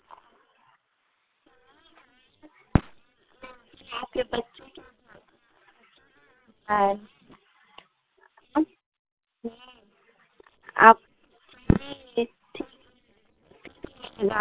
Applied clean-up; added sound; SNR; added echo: neural separator model SepFormer WHAM!.